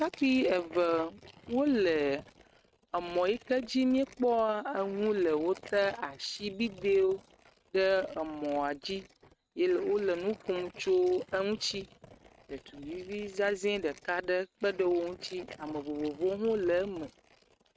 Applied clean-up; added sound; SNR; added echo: neural mask model RNNoise.